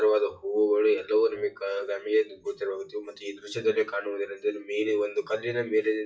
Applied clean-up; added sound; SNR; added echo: classical method WPE with log-MMSE.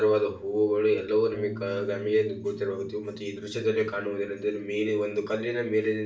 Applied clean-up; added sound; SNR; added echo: none; Bass guitar; 16 dB; reverberation time 0.4 s.